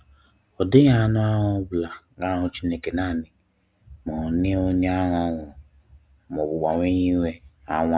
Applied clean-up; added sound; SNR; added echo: none; none; none; none.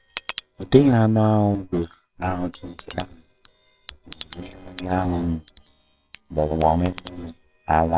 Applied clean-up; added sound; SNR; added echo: neural separator model SepFormer WHAMR!.